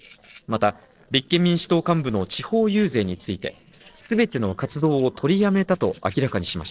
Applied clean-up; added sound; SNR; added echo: neural separator model SepFormer DNS4.